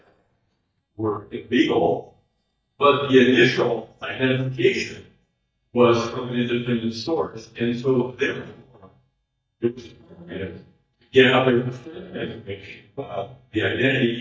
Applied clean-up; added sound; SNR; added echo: neural mask model DeepFilterNet 3.